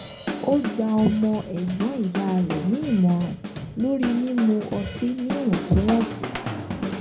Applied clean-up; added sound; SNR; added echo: none; Drum / Drum kit; 8 dB; reverberation time 0.3 s.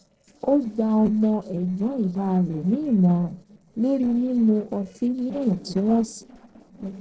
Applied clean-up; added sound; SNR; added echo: neural separator model SepFormer DNS4.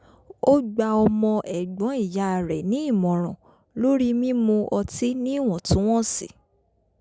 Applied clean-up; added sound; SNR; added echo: none; none; none; none.